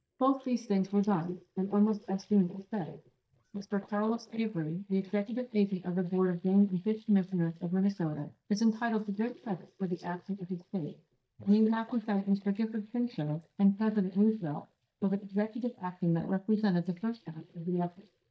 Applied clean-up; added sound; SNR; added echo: neural mask model DeepFilterNet 3.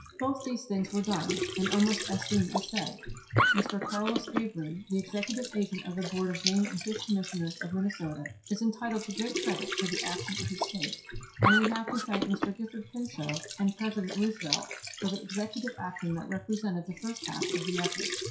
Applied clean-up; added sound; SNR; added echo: classical method WPE with log-MMSE.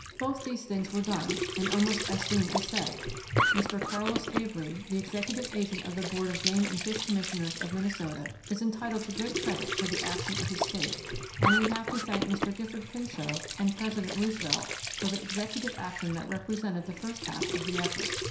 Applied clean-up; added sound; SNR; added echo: none; Squeak / Trickle, dribble / Sink (filling or washing); 1 dB; reverberation time 0.7 s.